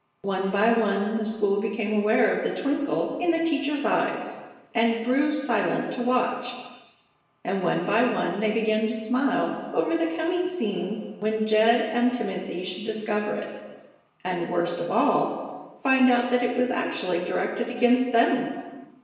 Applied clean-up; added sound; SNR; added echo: none; none; none; reverberation time 1.2 s.